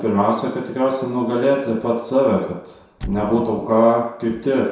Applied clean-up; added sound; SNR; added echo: none; Squeak / Slam; 19 dB; reverberation time 0.7 s.